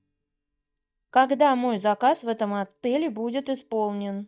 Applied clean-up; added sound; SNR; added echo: neural mask model DeepFilterNet 3.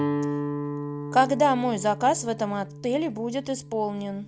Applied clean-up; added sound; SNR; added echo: none; Guitar; 7 dB; none.